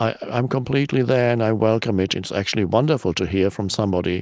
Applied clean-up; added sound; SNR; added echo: none; none; none; none.